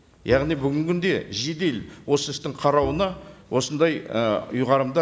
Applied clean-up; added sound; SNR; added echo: none; Bowed string instrument; 18 dB; none.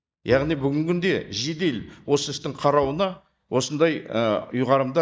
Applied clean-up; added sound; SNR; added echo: neural mask model DeepFilterNet 3.